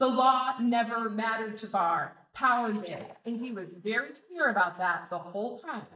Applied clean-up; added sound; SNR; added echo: neural mask model DeepFilterNet 3.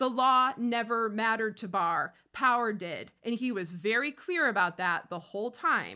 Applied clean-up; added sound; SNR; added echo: none; none; none; none.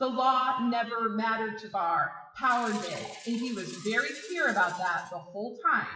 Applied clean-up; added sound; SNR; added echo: classical method WPE with log-MMSE.